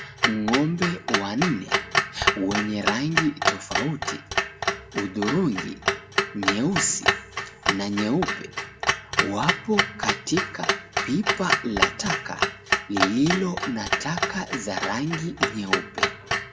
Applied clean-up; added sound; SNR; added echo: none; Clock; -1 dB; reverberation time 0.7 s.